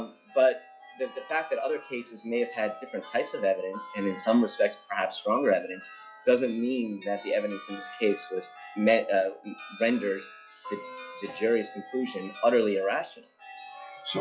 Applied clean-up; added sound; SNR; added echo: classical method log-MMSE.